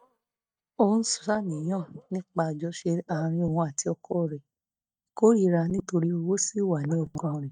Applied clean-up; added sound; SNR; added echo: neural mask model DeepFilterNet 3.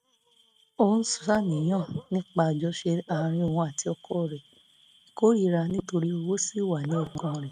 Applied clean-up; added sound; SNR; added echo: neural mask model RNNoise.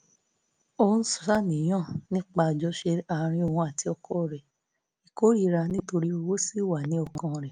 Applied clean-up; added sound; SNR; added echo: none; none; none; none.